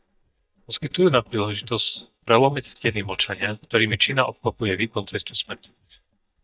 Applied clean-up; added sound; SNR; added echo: neural mask model DeepFilterNet 3.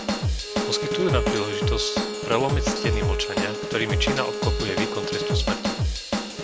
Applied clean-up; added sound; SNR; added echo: none; Drum / Drum kit + Bowed string instrument; -4 dB; none.